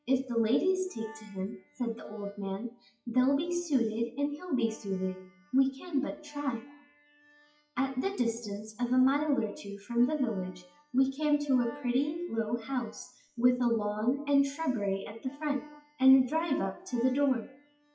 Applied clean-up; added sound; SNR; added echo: classical method WPE with log-MMSE.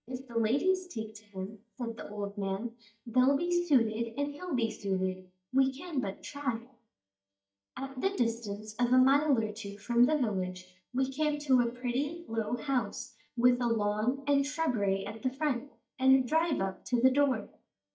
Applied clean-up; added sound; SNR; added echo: neural mask model DeepFilterNet 3.